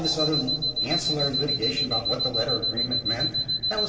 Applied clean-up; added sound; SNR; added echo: none; Alarm; -3 dB; reverberation time 2.7 s.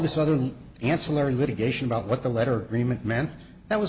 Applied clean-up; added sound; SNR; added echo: none; none; none; none.